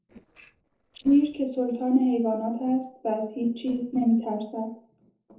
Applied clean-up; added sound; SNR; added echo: neural separator model SepFormer DNS4.